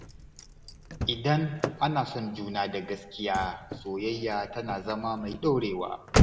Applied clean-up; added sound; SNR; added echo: none; Slam / Car; 1 dB; none.